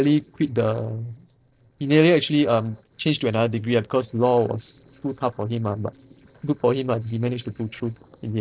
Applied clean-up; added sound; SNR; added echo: neural separator model SepFormer DNS4.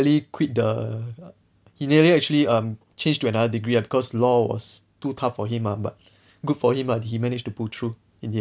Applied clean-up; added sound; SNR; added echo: none; none; none; none.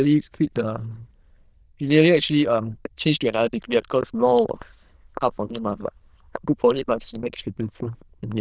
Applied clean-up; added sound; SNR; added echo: neural diffusion model UNIVERSE++.